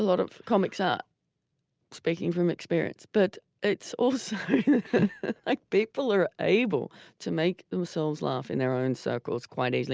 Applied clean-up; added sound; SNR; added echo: none; none; none; none.